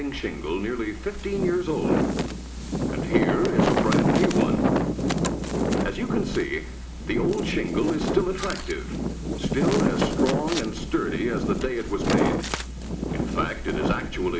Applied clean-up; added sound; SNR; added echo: none; Wind; -2 dB; reverberation time 2.7 s.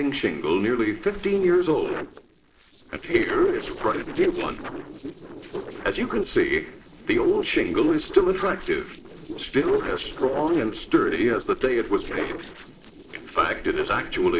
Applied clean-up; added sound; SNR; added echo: neural separator model SepFormer DNS4.